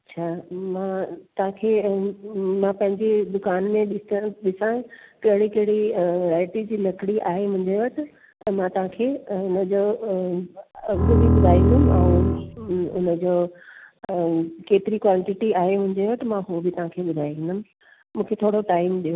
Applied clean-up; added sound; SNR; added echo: none; Bowed string instrument; -5 dB; none.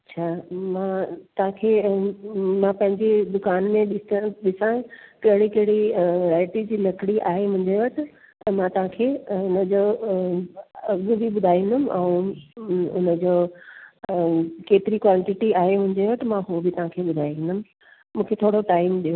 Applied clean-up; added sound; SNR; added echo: none; none; none; none.